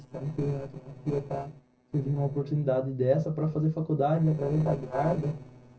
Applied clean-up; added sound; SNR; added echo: neural separator model SepFormer DNS4.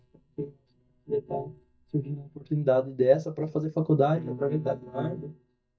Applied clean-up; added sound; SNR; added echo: neural mask model DeepFilterNet 3.